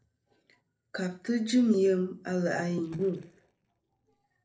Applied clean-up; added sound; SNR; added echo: neural separator model SepFormer DNS4.